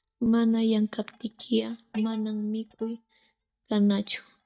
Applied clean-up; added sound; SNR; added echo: neural mask model DeepFilterNet 3.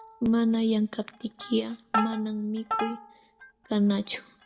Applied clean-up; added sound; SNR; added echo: none; Plucked string instrument; 9 dB; reverberation time 0.3 s.